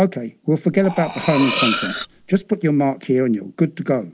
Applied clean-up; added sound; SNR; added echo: none; Cutlery, silverware; 6 dB; none.